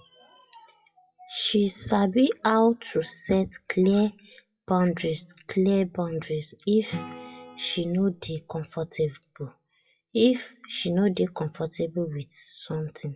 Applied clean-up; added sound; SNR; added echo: classical method WPE with log-MMSE.